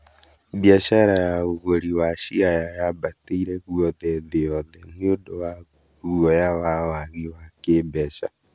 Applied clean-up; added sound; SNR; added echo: none; none; none; none.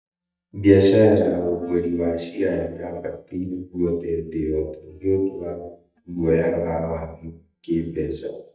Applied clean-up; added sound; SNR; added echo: neural mask model DeepFilterNet 3.